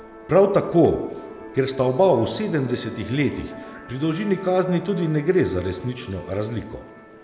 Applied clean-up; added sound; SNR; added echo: none; Musical instrument; 19 dB; none.